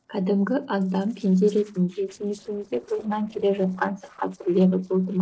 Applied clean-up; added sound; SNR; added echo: neural separator model SepFormer DNS4.